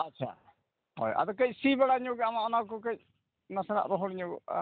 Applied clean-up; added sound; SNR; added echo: none; none; none; none.